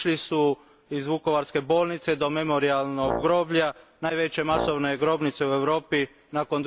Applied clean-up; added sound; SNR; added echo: none; Brass instrument; 9 dB; none.